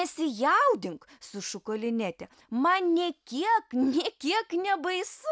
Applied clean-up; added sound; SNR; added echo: none; none; none; none.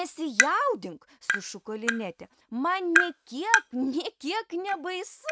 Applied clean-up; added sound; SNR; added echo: neural mask model RNNoise.